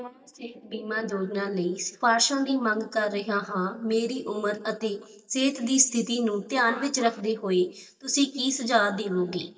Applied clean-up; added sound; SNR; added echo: neural mask model DeepFilterNet 3.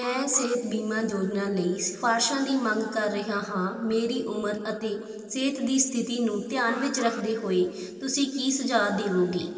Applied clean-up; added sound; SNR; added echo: neural separator model SepFormer DNS4.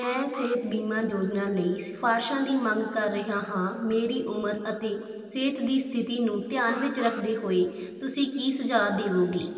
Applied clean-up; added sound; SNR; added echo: none; Alarm; 16 dB; reverberation time 2.3 s.